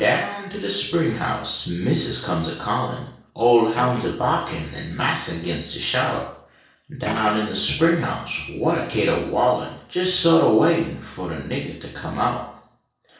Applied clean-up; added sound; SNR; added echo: neural separator model SepFormer DNS4.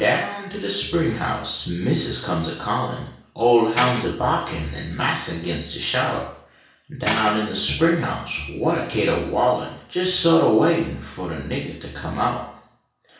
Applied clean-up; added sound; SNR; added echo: none; Tambourine; 9 dB; reverberation time 0.6 s.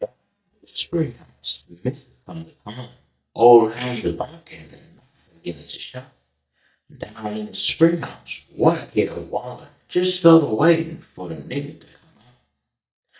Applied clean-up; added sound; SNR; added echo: neural mask model DeepFilterNet 3.